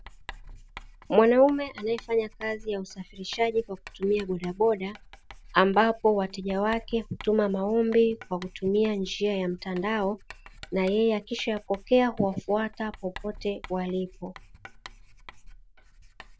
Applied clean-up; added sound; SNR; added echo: none; Writing; 19 dB; none.